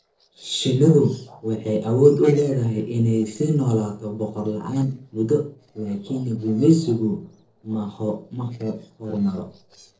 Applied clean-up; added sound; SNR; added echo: neural separator model SepFormer DNS4.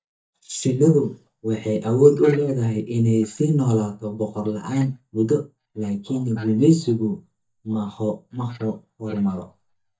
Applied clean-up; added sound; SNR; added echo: neural mask model DeepFilterNet 3.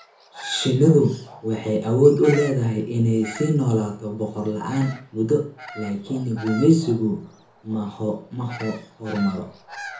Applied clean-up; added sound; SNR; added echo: none; Bird vocalization, bird call, bird song; 18 dB; reverberation time 0.6 s.